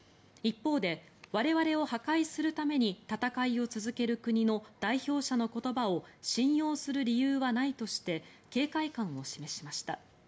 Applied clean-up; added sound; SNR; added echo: none; none; none; none.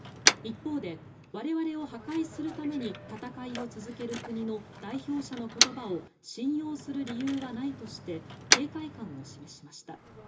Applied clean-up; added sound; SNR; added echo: none; Motor vehicle (road); -2 dB; reverberation time 0.2 s.